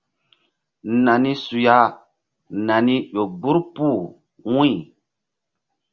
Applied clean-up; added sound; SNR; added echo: none; none; none; none.